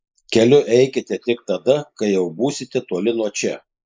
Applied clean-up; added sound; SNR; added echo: neural mask model Resemble Enhance denoiser.